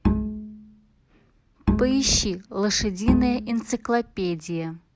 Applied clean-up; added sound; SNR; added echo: none; Bowed string instrument; 2 dB; none.